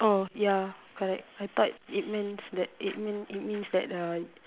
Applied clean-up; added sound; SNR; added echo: none; none; none; none.